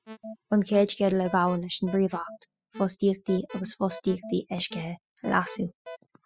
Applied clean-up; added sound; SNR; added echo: classical method spectral subtraction.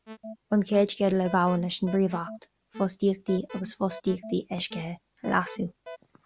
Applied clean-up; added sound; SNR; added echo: none; Alarm; 16 dB; none.